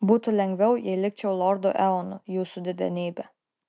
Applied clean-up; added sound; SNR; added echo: none; none; none; none.